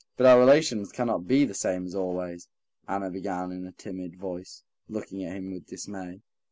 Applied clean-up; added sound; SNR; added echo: none; none; none; none.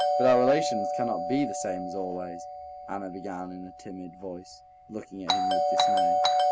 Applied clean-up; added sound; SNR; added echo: none; Doorbell; -3 dB; none.